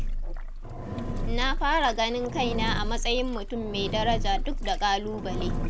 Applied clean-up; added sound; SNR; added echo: none; Engine; 0 dB; none.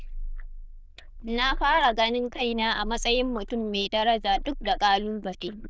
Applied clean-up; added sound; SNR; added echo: neural diffusion model UNIVERSE++.